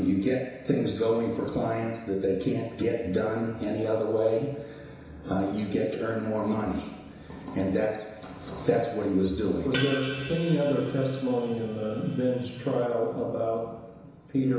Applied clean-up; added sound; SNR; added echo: none; Hi-hat; 12 dB; reverberation time 1.0 s.